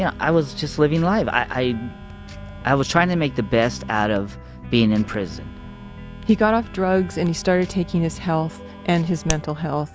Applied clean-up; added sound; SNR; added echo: none; Telephone + Hands; 17 dB; none.